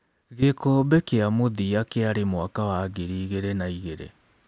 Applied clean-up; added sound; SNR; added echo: none; none; none; none.